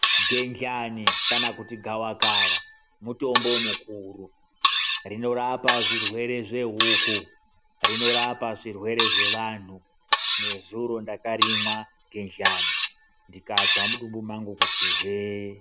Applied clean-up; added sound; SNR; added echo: none; Cutlery, silverware; -4 dB; none.